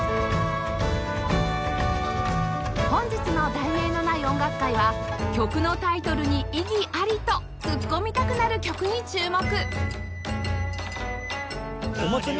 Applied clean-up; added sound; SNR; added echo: none; none; none; none.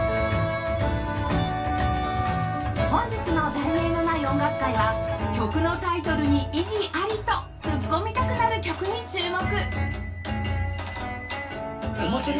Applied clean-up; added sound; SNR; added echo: none; none; none; reverberation time 0.2 s.